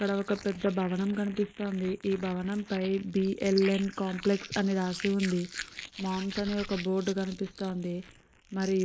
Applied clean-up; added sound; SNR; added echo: neural mask model Resemble Enhance denoiser.